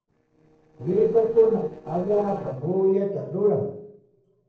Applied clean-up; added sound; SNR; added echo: neural separator model SepFormer DNS4.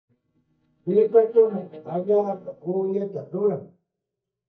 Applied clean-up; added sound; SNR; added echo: neural mask model DeepFilterNet 3.